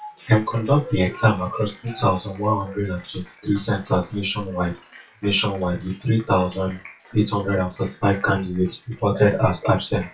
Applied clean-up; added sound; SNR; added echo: classical method WPE with log-MMSE.